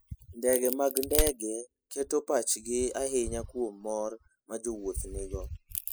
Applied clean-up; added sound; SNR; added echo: classical method spectral subtraction.